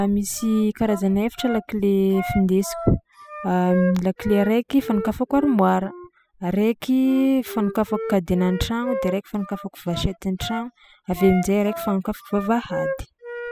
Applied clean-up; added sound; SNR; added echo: classical method spectral subtraction.